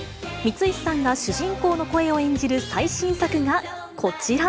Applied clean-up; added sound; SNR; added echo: none; none; none; none.